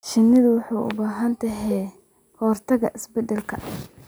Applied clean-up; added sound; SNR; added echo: none; Cowbell; 19 dB; none.